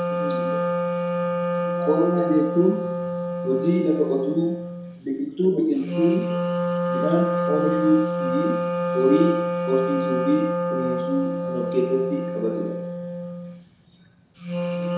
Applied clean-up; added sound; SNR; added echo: none; Wind instrument, woodwind instrument; 1 dB; reverberation time 0.7 s.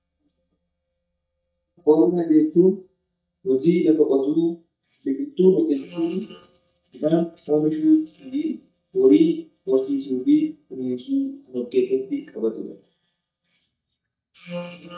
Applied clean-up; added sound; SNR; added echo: neural mask model DeepFilterNet 3.